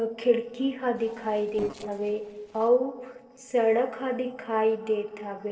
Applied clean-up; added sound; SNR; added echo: neural separator model SepFormer DNS4.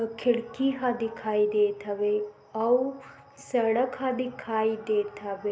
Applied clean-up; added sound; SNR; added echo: none; none; none; none.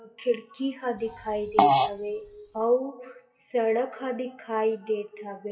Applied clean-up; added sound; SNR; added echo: classical method WPE with log-MMSE.